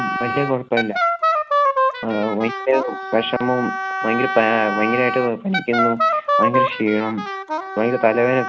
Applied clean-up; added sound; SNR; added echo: none; Wind instrument, woodwind instrument; 1 dB; none.